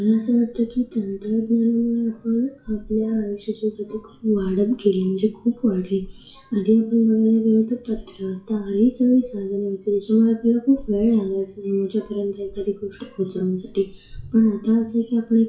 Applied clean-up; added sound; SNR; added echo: classical method WPE with log-MMSE.